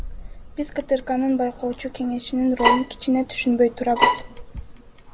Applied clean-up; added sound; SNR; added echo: none; Bowed string instrument; -2 dB; none.